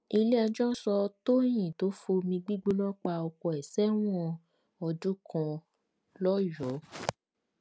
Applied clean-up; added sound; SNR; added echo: none; none; none; none.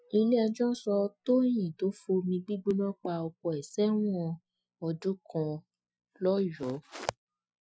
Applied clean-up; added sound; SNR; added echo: classical method Wiener filter.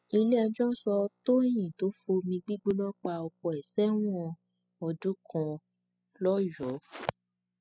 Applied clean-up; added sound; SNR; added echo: classical method spectral subtraction.